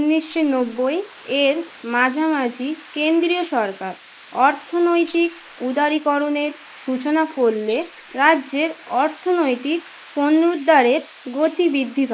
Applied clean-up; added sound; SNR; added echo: neural mask model Resemble Enhance denoiser.